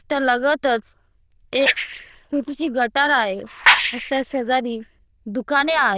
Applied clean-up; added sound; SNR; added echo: neural diffusion model UNIVERSE++.